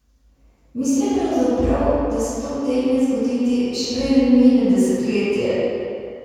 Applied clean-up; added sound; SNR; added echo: none; none; none; reverberation time 2.1 s.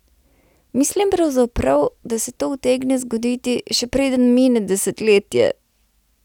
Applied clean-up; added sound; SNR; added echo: none; none; none; none.